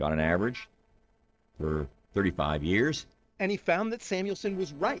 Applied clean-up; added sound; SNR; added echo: neural separator model SepFormer DNS4.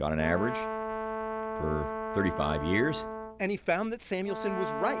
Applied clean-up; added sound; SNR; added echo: none; Brass instrument; 4 dB; none.